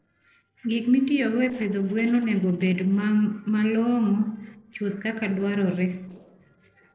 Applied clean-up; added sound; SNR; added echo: neural separator model SepFormer DNS4.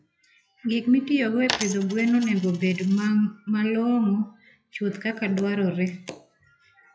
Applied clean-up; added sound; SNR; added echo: classical method WPE with log-MMSE.